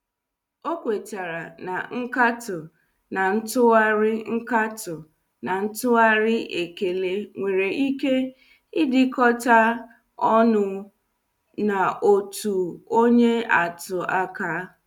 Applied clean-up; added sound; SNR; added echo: none; none; none; none.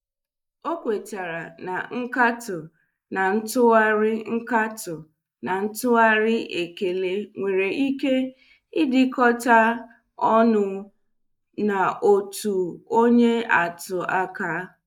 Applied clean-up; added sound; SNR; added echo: neural mask model Resemble Enhance denoiser.